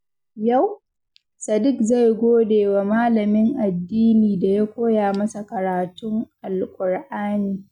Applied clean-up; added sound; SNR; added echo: none; none; none; none.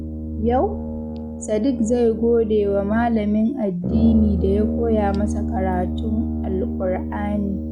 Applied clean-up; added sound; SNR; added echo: none; Brass instrument; 4 dB; none.